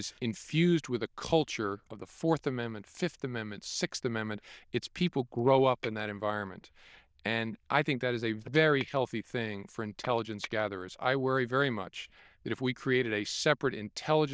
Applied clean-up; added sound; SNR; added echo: neural diffusion model UNIVERSE++.